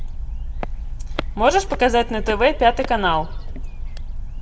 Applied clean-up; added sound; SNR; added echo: none; Walk, footsteps; 18 dB; reverberation time 0.4 s.